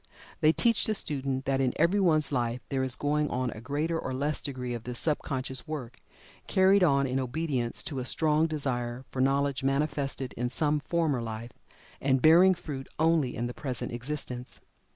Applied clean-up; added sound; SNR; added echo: none; none; none; none.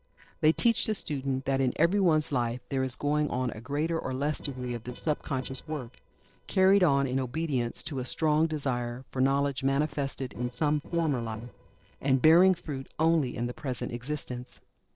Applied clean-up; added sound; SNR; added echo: neural separator model SepFormer DNS4.